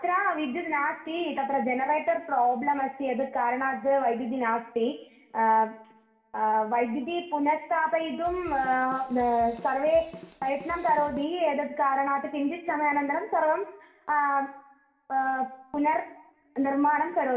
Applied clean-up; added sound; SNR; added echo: none; Drum / Drum kit; 19 dB; reverberation time 0.7 s.